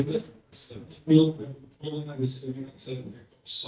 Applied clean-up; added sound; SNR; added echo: neural mask model DeepFilterNet 3.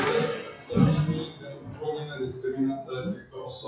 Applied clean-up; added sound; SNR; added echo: classical method WPE with log-MMSE.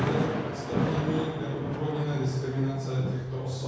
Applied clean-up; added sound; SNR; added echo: none; Thunder / Rain; 3 dB; reverberation time 1.3 s.